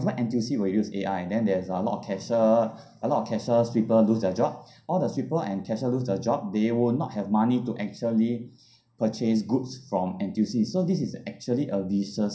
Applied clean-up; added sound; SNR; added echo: none; none; none; reverberation time 0.3 s.